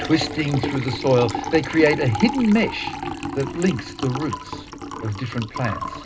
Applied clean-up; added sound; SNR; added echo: none; Liquid; 7 dB; reverberation time 0.2 s.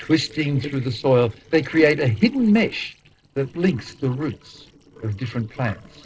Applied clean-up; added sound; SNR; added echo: neural separator model SepFormer DNS4.